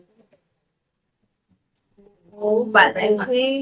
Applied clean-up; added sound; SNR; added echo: neural mask model DeepFilterNet 3.